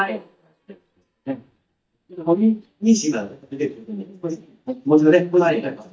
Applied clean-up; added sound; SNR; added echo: neural mask model DeepFilterNet 3.